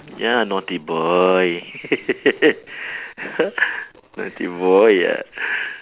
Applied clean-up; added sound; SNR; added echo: none; none; none; none.